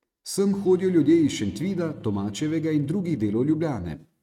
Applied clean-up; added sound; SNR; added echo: neural mask model RNNoise.